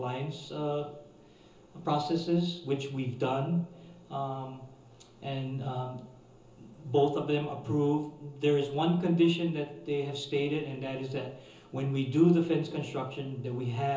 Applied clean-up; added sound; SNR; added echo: none; none; none; reverberation time 0.8 s.